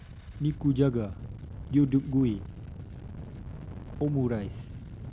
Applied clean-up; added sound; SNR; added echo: none; Engine starting; 11 dB; none.